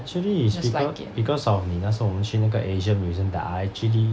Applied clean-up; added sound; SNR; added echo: none; none; none; none.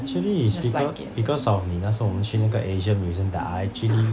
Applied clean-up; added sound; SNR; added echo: none; Sneeze; 14 dB; none.